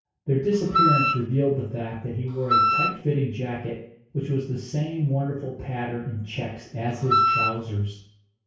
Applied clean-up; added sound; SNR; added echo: none; Wind instrument, woodwind instrument; -5 dB; reverberation time 0.6 s.